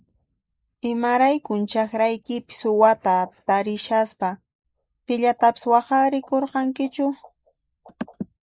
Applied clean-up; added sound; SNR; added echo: neural mask model Resemble Enhance denoiser.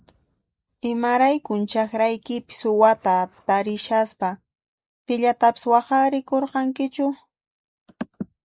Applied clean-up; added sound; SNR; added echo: none; none; none; none.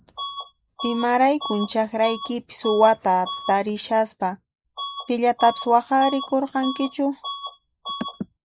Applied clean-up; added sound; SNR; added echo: none; Bus / Alarm; 12 dB; none.